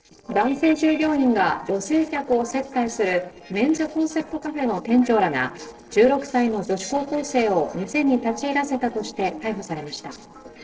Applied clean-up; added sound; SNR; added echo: neural separator model SepFormer DNS4.